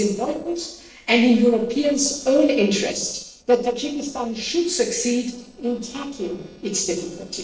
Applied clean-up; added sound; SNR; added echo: neural separator model SepFormer DNS4.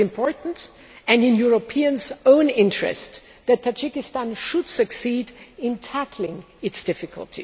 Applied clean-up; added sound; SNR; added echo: none; none; none; none.